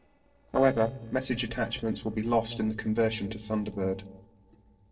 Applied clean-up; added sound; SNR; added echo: neural separator model SepFormer DNS4.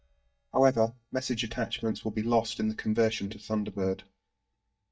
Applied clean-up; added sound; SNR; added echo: neural mask model DeepFilterNet 3.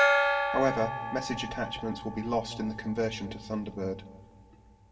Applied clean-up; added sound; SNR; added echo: none; Gong; -1 dB; reverberation time 1.2 s.